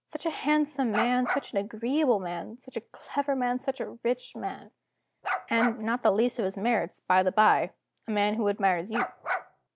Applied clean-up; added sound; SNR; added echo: none; Bark; 5 dB; none.